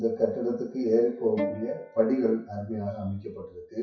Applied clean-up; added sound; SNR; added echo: classical method WPE with log-MMSE.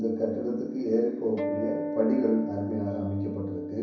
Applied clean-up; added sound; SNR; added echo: none; Acoustic guitar; 6 dB; reverberation time 0.7 s.